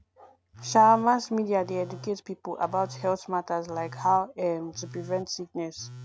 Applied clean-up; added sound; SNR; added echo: none; Telephone; 18 dB; none.